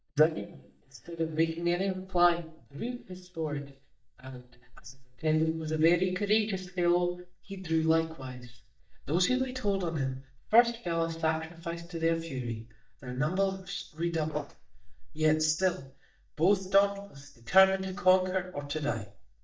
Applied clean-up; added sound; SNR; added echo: neural mask model DeepFilterNet 3.